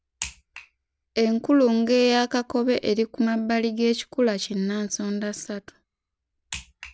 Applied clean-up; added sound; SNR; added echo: none; none; none; none.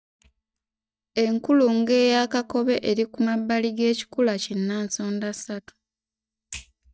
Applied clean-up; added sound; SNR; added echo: neural mask model DeepFilterNet 3.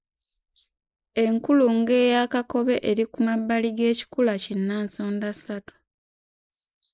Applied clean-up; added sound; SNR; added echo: neural mask model Resemble Enhance denoiser.